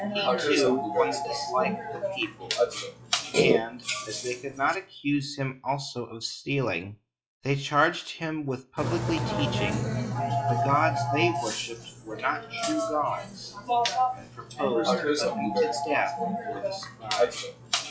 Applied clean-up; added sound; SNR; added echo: classical method log-MMSE.